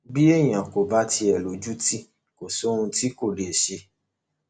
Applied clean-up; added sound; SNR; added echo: none; none; none; none.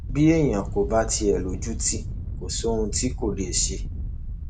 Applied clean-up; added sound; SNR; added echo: none; Wind; 5 dB; none.